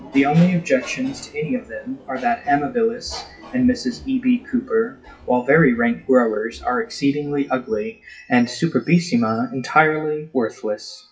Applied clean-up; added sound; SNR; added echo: classical method WPE with log-MMSE.